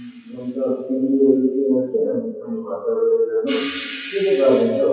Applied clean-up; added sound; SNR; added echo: classical method WPE with log-MMSE.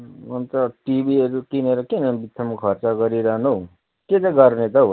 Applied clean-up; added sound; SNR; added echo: none; none; none; none.